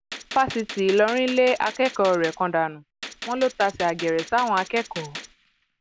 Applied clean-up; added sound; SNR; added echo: none; Gunshot, gunfire; 14 dB; none.